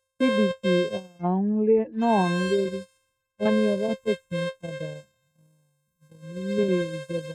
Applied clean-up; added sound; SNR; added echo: neural mask model RNNoise.